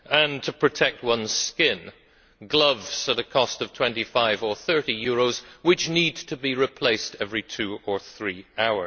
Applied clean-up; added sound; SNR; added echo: none; none; none; none.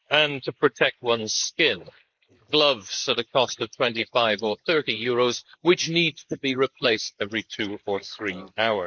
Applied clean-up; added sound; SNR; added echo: neural mask model Resemble Enhance denoiser.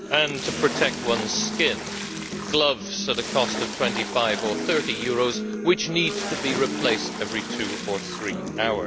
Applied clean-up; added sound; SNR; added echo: none; Splash, splatter + Acoustic guitar; 5 dB; none.